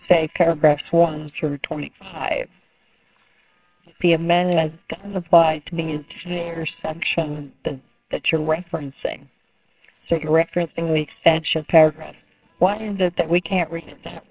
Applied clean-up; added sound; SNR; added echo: neural separator model SepFormer WHAMR!.